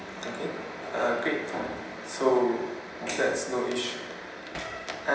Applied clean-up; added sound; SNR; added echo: none; Hammer; 13 dB; reverberation time 0.9 s.